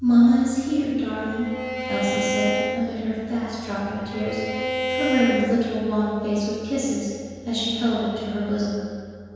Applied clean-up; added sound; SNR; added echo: none; Bowed string instrument; 4 dB; reverberation time 1.9 s.